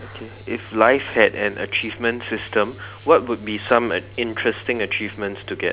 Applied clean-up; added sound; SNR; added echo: none; Engine; 19 dB; none.